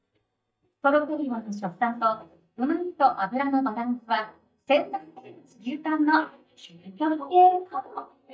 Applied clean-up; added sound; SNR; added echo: neural mask model DeepFilterNet 3.